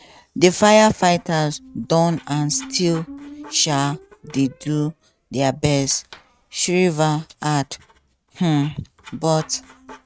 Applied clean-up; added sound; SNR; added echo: neural mask model RNNoise.